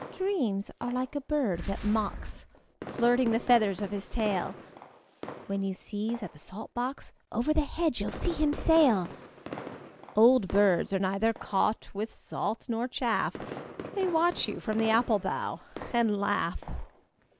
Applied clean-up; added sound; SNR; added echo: none; Boom + Fireworks; 15 dB; none.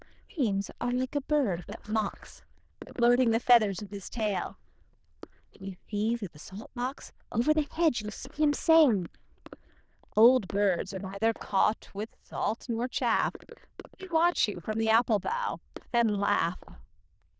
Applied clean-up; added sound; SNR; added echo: neural diffusion model UNIVERSE++.